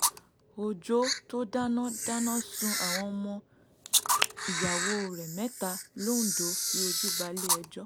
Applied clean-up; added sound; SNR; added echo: none; Camera; -1 dB; none.